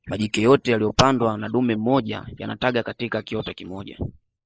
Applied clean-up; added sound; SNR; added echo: neural mask model Resemble Enhance denoiser.